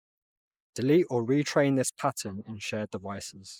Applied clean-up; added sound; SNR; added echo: neural mask model Resemble Enhance denoiser.